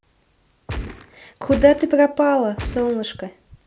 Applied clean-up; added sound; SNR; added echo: none; Gunshot, gunfire; 10 dB; none.